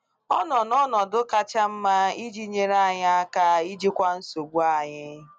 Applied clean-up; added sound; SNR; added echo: none; none; none; none.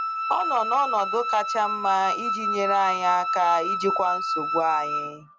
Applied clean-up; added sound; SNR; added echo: none; Wind instrument, woodwind instrument; 2 dB; none.